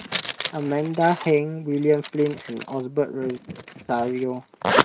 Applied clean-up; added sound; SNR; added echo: neural mask model RNNoise.